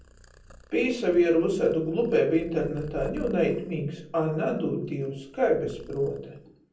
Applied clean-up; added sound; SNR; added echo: none; Purr; 20 dB; reverberation time 0.6 s.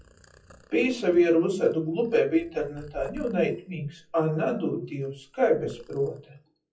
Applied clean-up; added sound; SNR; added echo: classical method WPE with log-MMSE.